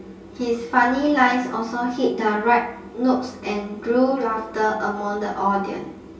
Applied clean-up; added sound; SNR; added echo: none; none; none; reverberation time 0.2 s.